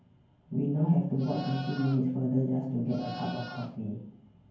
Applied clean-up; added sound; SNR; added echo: none; Livestock, farm animals, working animals; 15 dB; reverberation time 0.9 s.